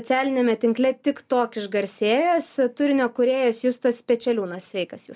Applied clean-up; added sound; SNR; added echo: none; none; none; none.